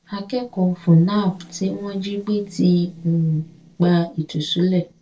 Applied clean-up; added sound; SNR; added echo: neural separator model SepFormer DNS4.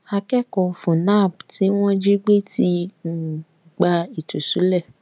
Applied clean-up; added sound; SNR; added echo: none; none; none; none.